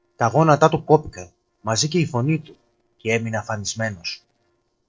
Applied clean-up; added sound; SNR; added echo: neural separator model SepFormer DNS4.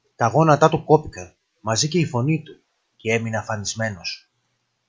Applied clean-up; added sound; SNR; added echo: none; none; none; none.